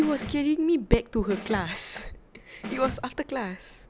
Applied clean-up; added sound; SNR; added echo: none; Snare drum; 15 dB; none.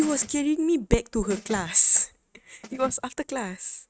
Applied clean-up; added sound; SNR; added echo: neural mask model RNNoise.